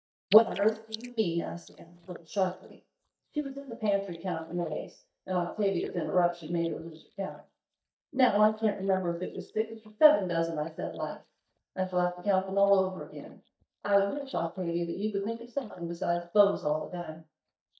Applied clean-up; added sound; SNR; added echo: neural mask model DeepFilterNet 3.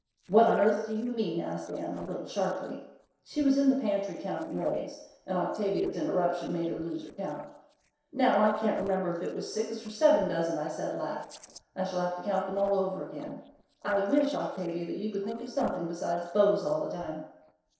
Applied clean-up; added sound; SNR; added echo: neural separator model SepFormer DNS4.